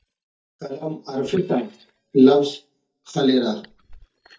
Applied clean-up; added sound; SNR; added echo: neural mask model DeepFilterNet 3.